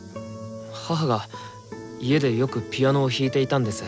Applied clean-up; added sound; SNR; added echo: none; none; none; none.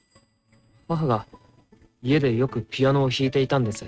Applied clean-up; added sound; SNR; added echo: neural mask model RNNoise.